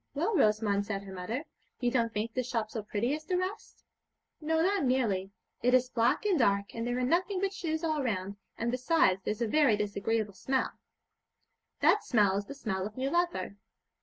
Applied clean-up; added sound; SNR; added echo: none; none; none; none.